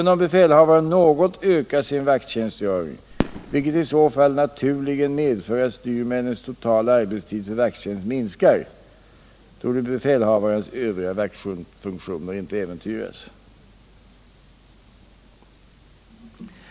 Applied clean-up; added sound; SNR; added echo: none; Fireworks; 11 dB; none.